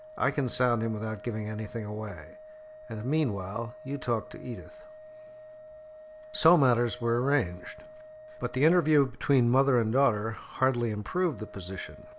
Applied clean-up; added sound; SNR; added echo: none; Organ; 19 dB; none.